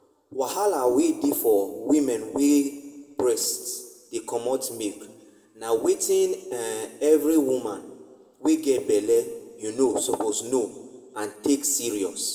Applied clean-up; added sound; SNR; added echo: none; none; none; reverberation time 1.0 s.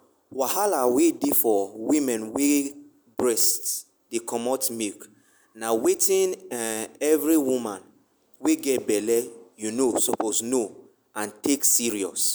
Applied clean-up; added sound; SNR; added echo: none; none; none; none.